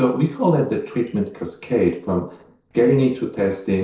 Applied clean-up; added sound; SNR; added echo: neural separator model SepFormer DNS4.